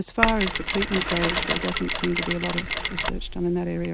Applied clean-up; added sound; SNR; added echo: none; Mechanisms; -3 dB; none.